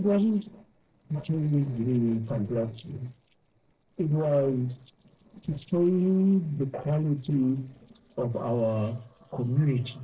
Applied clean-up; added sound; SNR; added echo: neural separator model SepFormer DNS4.